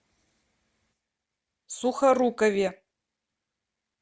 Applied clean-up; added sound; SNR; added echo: none; none; none; none.